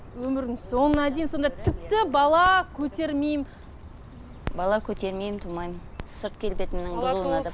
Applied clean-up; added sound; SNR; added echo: none; Bird + Crackle; 9 dB; none.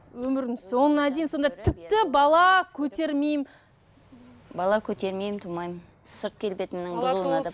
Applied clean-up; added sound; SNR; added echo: none; none; none; none.